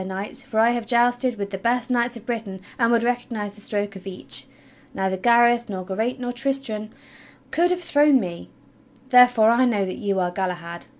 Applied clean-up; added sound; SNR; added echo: none; none; none; none.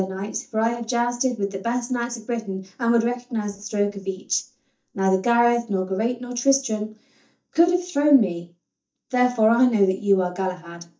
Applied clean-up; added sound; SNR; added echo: neural mask model DeepFilterNet 3.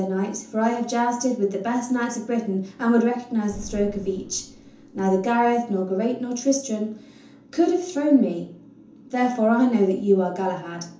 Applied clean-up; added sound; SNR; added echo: none; Boom; 18 dB; reverberation time 0.6 s.